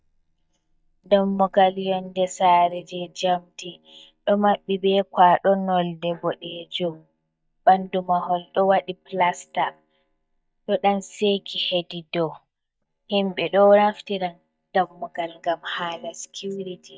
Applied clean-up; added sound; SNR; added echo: neural mask model DeepFilterNet 3.